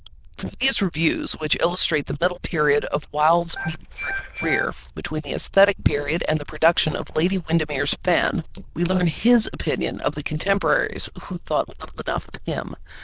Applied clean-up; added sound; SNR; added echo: neural diffusion model UNIVERSE++.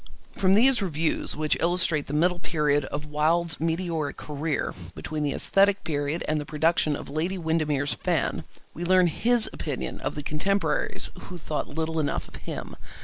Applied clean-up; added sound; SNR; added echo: neural mask model Resemble Enhance denoiser.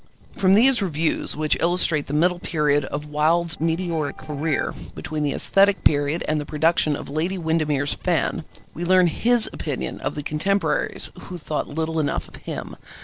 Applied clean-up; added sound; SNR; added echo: neural separator model SepFormer DNS4.